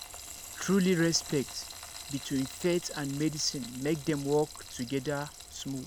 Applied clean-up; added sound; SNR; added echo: none; Frying (food); 13 dB; none.